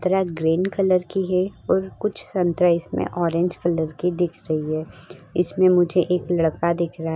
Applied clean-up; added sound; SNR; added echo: none; none; none; none.